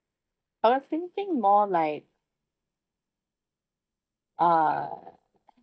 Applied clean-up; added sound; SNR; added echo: neural mask model DeepFilterNet 3.